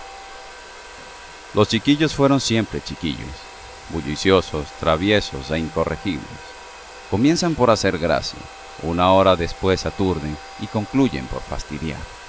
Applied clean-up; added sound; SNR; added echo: none; Domestic sounds, home sounds; 17 dB; none.